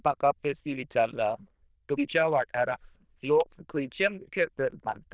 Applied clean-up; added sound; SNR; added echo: neural diffusion model UNIVERSE++.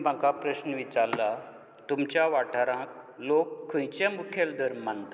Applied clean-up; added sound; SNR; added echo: none; none; none; none.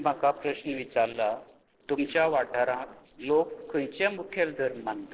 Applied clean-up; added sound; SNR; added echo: neural separator model SepFormer DNS4.